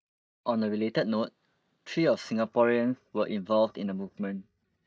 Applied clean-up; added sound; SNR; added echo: neural mask model DeepFilterNet 3.